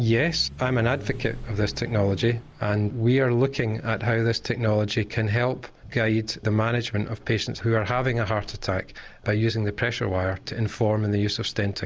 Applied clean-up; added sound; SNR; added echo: none; Vehicle; 15 dB; none.